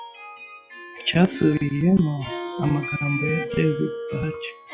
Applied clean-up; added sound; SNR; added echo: classical method log-MMSE.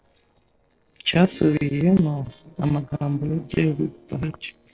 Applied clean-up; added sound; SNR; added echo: neural separator model SepFormer DNS4.